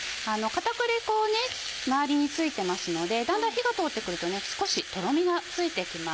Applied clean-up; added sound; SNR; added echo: none; none; none; none.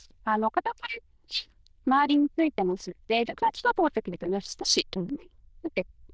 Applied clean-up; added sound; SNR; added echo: neural diffusion model UNIVERSE++.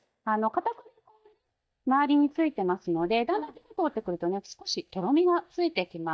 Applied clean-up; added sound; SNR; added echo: neural mask model DeepFilterNet 3.